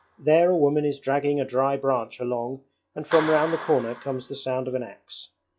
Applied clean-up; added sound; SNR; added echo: classical method log-MMSE.